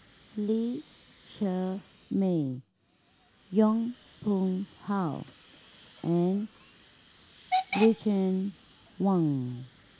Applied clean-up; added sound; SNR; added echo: none; Hiss / Alarm / Train; 11 dB; none.